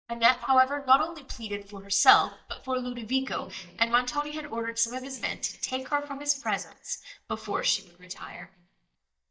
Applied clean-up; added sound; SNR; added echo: neural mask model DeepFilterNet 3.